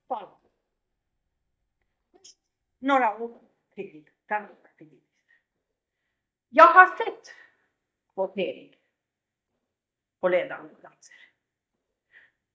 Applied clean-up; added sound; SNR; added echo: neural mask model DeepFilterNet 3.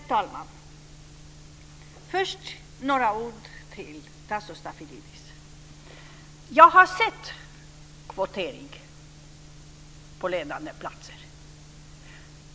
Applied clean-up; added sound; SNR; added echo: none; none; none; none.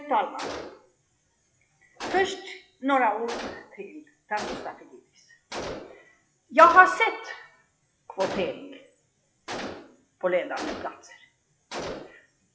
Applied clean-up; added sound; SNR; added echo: classical method WPE with log-MMSE.